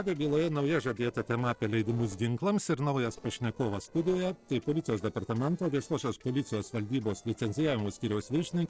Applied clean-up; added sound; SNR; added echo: neural separator model SepFormer DNS4.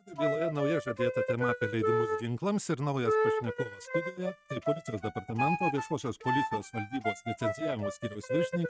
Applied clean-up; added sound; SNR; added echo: neural mask model RNNoise.